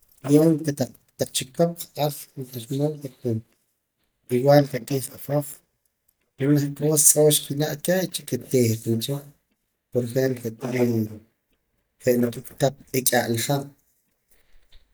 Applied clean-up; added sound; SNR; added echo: neural mask model DeepFilterNet 3.